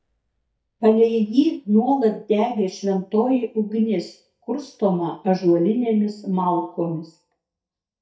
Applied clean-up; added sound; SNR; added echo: neural mask model DeepFilterNet 3.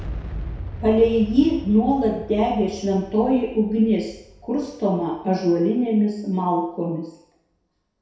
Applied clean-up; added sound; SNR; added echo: none; Boom; 15 dB; reverberation time 0.7 s.